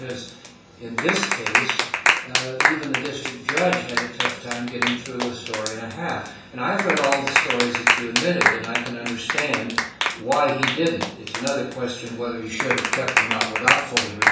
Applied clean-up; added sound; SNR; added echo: none; Clapping; -2 dB; reverberation time 0.7 s.